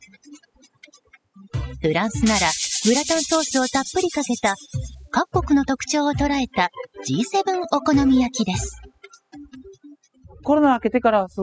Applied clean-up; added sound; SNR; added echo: classical method spectral subtraction.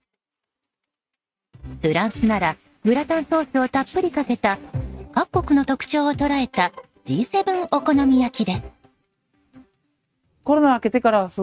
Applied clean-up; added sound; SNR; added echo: neural mask model RNNoise.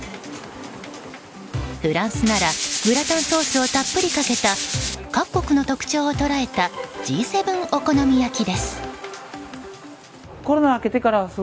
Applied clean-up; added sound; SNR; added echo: none; Tools; 3 dB; none.